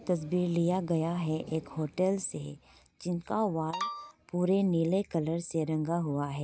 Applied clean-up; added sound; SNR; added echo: none; none; none; none.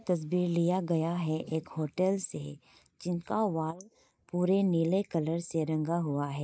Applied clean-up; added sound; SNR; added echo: neural mask model Resemble Enhance denoiser.